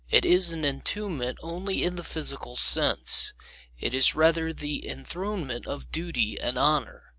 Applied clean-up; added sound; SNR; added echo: none; none; none; none.